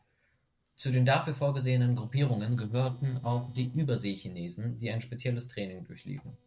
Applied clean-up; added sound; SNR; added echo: neural separator model SepFormer DNS4.